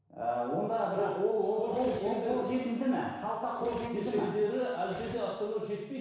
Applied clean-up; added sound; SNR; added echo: none; Cutlery, silverware; 20 dB; reverberation time 1.1 s.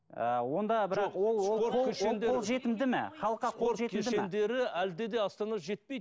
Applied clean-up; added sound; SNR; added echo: none; none; none; none.